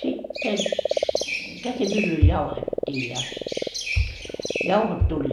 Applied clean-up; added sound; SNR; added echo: none; Frog + Chirp, tweet; 4 dB; none.